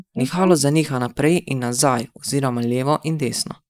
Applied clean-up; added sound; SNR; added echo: neural mask model Resemble Enhance denoiser.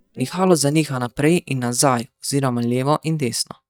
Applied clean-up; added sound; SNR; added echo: neural mask model DeepFilterNet 3.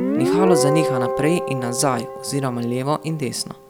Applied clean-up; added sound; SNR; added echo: none; Guitar; 1 dB; none.